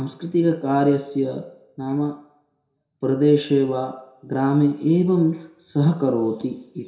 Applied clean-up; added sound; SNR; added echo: none; none; none; reverberation time 0.7 s.